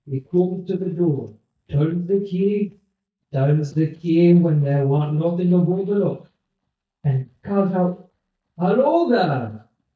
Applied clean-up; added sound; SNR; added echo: neural mask model DeepFilterNet 3.